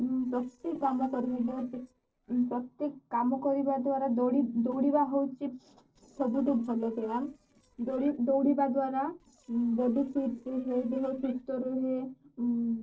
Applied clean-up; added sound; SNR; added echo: neural separator model SepFormer DNS4.